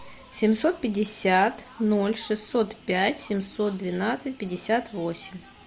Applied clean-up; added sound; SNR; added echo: none; none; none; none.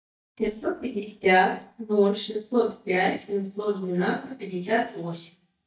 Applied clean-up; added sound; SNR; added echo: neural mask model DeepFilterNet 3.